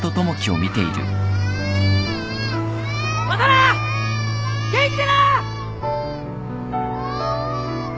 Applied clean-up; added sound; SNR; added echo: none; none; none; none.